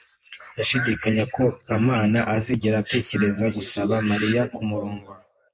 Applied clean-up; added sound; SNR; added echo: neural mask model Resemble Enhance denoiser.